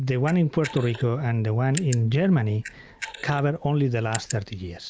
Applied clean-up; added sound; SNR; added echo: none; Camera; 16 dB; none.